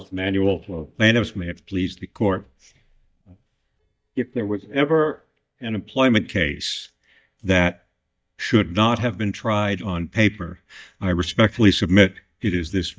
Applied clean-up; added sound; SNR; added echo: neural mask model DeepFilterNet 3.